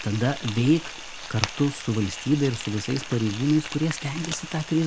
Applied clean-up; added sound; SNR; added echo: none; Frying (food); 11 dB; none.